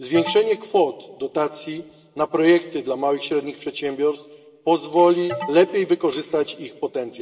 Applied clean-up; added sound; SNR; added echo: none; Alarm; 13 dB; reverberation time 1.4 s.